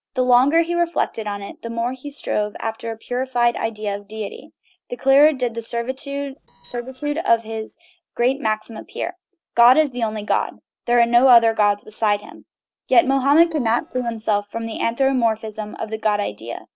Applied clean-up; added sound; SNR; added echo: neural separator model SepFormer DNS4.